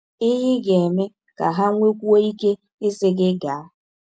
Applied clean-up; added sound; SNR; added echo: none; none; none; none.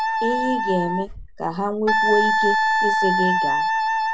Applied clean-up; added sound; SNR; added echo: none; Wind instrument, woodwind instrument; -4 dB; none.